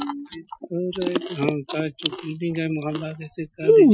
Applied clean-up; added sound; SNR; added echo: classical method Wiener filter.